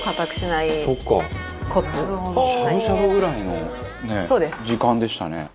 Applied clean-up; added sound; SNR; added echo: none; none; none; none.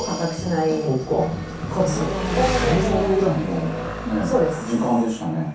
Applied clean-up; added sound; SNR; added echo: none; Engine; 9 dB; reverberation time 0.6 s.